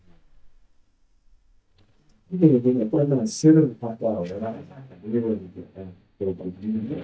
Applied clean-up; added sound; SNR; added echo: neural mask model DeepFilterNet 3.